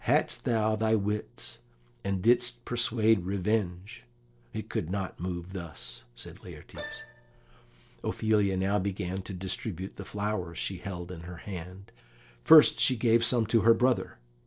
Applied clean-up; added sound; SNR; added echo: neural separator model SepFormer DNS4.